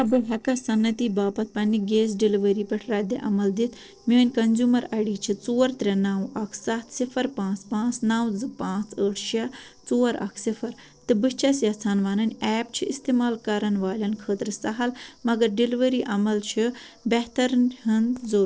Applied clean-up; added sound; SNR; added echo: neural separator model SepFormer DNS4.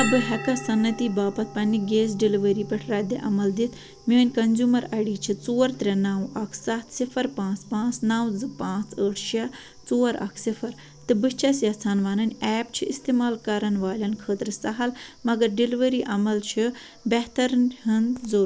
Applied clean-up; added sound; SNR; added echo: none; Bell; 18 dB; none.